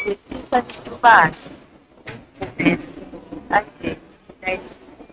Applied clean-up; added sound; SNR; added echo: neural mask model RNNoise.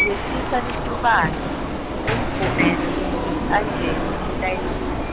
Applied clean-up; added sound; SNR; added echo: none; Alarm; -3 dB; none.